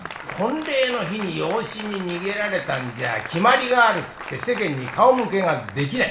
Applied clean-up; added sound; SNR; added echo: none; Applause; 14 dB; reverberation time 0.9 s.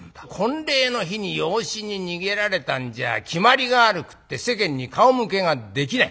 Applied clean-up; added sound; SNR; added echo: none; none; none; none.